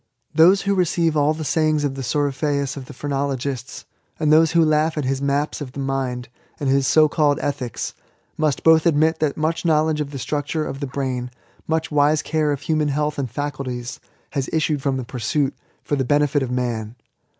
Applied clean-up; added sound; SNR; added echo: none; none; none; none.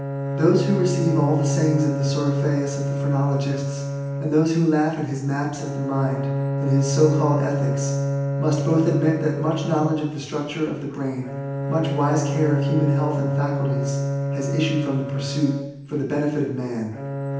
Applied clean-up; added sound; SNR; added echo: none; Bowed string instrument; 1 dB; reverberation time 0.9 s.